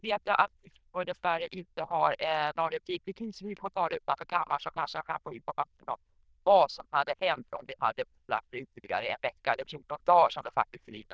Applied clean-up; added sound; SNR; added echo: neural diffusion model UNIVERSE++.